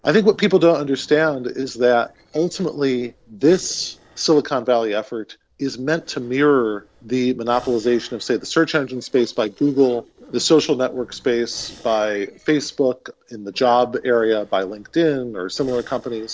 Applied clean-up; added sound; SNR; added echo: neural separator model SepFormer DNS4.